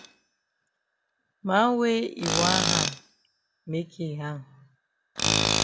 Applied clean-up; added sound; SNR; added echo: none; Tools; 1 dB; none.